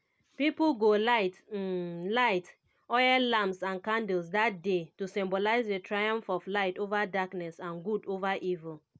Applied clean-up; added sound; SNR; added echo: none; none; none; none.